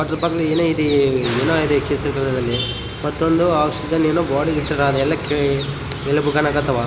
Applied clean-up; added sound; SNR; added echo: none; Bird vocalization, bird call, bird song; 15 dB; none.